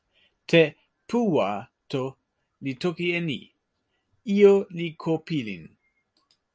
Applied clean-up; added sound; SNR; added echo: none; none; none; none.